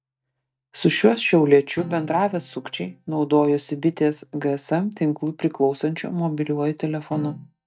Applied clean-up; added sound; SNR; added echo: neural mask model DeepFilterNet 3.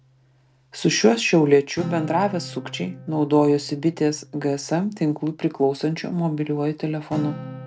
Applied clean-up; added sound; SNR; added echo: none; Acoustic guitar; 16 dB; none.